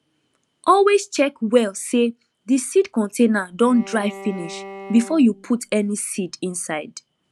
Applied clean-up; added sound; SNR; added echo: none; Bowed string instrument; 17 dB; none.